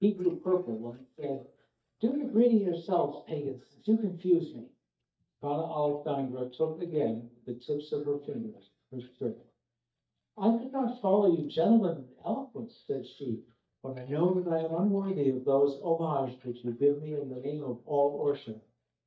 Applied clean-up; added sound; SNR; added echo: neural mask model DeepFilterNet 3.